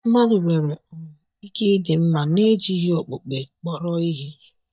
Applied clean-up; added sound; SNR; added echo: neural mask model DeepFilterNet 3.